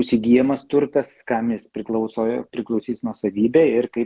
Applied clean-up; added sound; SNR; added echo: none; none; none; none.